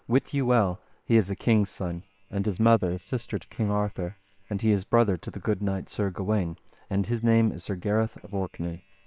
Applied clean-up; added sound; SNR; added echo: neural separator model SepFormer WHAM!.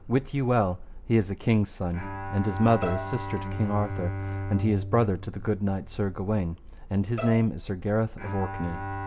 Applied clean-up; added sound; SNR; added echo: none; Bowed string instrument + Bowed string instrument; 9 dB; none.